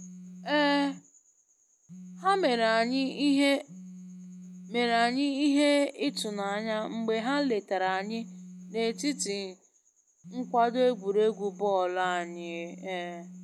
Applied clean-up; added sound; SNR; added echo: none; Telephone; 17 dB; none.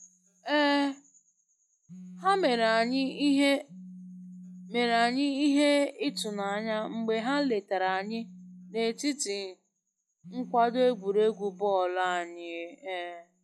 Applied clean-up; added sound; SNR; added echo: classical method log-MMSE.